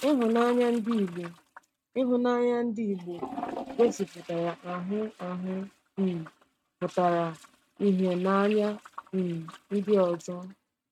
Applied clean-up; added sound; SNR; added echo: neural mask model RNNoise.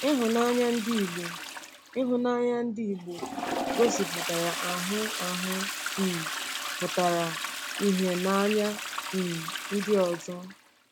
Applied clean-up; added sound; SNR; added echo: none; Toilet flush; 6 dB; none.